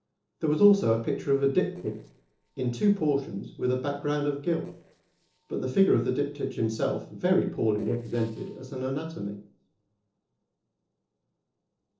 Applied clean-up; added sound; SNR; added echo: neural separator model SepFormer DNS4.